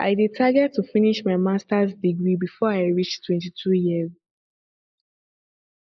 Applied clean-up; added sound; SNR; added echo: neural mask model Resemble Enhance denoiser.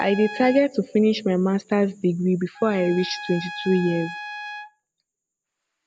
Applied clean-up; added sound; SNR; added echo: none; Trumpet; 15 dB; none.